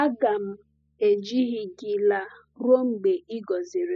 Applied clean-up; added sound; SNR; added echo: classical method spectral subtraction.